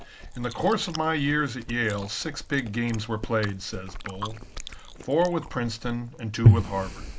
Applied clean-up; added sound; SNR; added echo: none; Chewing, mastication; 1 dB; none.